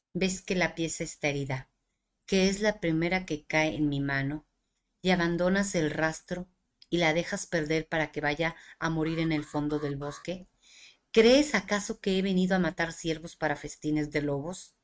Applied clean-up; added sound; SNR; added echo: neural mask model RNNoise.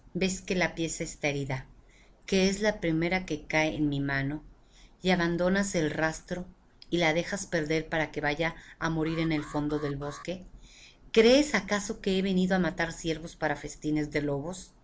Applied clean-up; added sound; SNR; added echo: none; Alarm; 19 dB; none.